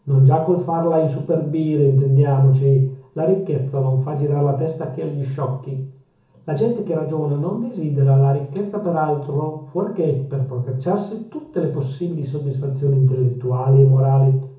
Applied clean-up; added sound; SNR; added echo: none; none; none; reverberation time 0.8 s.